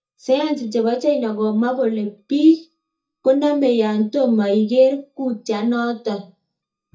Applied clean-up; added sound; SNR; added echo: neural mask model DeepFilterNet 3.